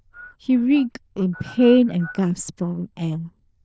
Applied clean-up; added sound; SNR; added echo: neural diffusion model UNIVERSE++.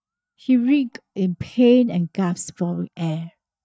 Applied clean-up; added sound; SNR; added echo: neural mask model DeepFilterNet 3.